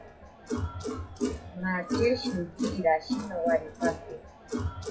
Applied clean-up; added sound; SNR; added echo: classical method WPE with log-MMSE.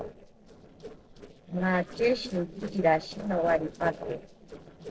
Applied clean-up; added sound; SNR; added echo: neural separator model SepFormer DNS4.